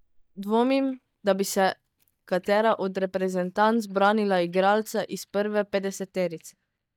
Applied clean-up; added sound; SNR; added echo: neural mask model DeepFilterNet 3.